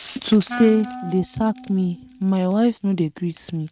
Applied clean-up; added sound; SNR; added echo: neural mask model RNNoise.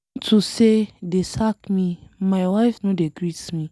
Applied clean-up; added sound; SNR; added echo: none; none; none; none.